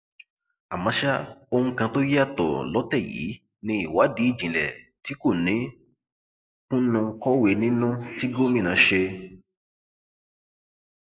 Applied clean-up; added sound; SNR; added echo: neural mask model Resemble Enhance denoiser.